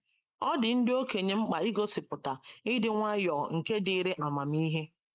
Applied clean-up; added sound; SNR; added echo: neural mask model Resemble Enhance denoiser.